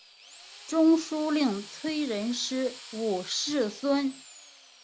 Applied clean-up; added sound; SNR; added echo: none; Drill; 18 dB; none.